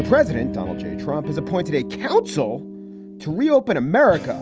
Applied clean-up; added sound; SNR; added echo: none; none; none; none.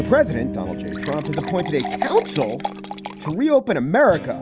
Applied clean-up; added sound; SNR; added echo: none; Fill (with liquid) / Water; 10 dB; none.